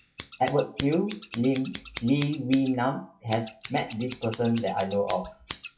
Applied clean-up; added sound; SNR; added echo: classical method WPE with log-MMSE.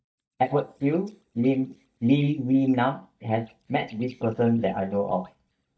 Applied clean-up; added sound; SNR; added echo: neural mask model DeepFilterNet 3.